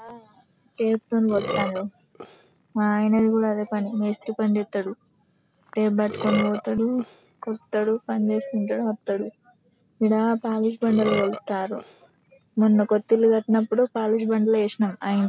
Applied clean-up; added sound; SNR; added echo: none; Burping, eructation; 14 dB; none.